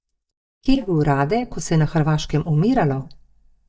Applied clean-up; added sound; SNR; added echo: neural mask model DeepFilterNet 3.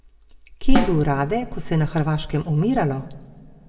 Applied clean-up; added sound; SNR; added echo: none; Snare drum; 9 dB; reverberation time 0.9 s.